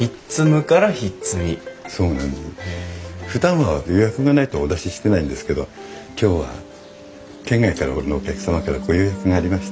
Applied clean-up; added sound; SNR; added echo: none; none; none; none.